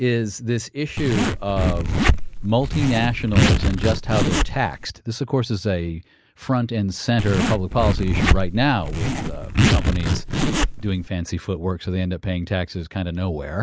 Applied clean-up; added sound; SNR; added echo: none; Zipper (clothing); -3 dB; none.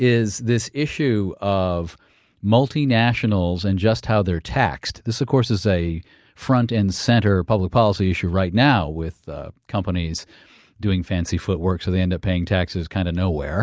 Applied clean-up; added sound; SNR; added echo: none; none; none; none.